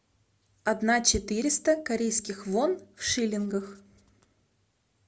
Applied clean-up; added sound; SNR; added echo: none; none; none; none.